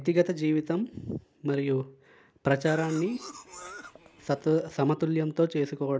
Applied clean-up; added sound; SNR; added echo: none; Cough; 16 dB; none.